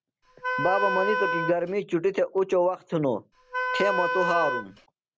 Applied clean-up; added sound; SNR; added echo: none; Wind instrument, woodwind instrument; 1 dB; none.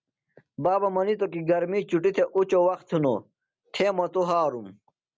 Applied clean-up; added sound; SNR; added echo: none; none; none; none.